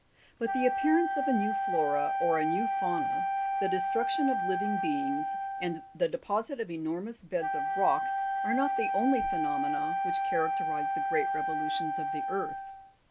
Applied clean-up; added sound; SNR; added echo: none; Wind instrument, woodwind instrument; -1 dB; none.